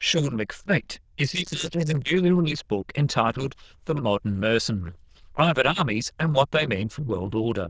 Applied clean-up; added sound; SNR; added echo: neural diffusion model UNIVERSE++.